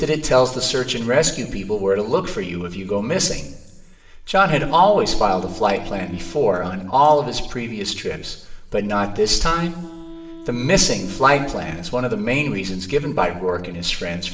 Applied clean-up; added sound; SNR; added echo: none; Wind instrument, woodwind instrument; 18 dB; reverberation time 0.9 s.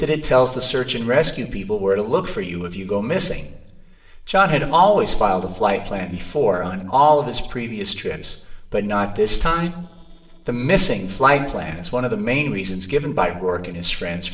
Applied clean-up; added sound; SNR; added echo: neural separator model SepFormer DNS4.